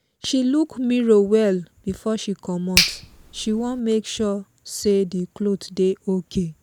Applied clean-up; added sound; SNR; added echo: none; Finger snapping; 10 dB; none.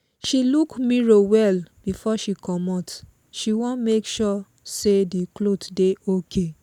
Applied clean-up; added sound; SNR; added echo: none; none; none; none.